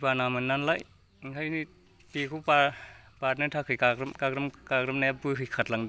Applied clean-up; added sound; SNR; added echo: none; none; none; none.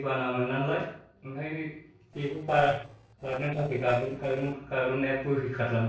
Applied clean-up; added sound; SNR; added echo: neural separator model SepFormer DNS4.